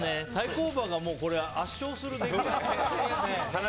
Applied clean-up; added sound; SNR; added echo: none; Crumpling, crinkling; 18 dB; none.